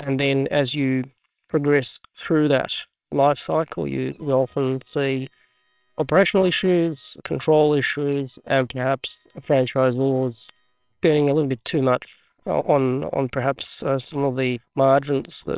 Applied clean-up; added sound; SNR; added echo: neural separator model SepFormer WHAMR!.